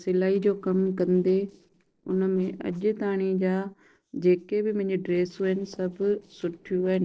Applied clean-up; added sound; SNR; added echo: neural separator model SepFormer DNS4.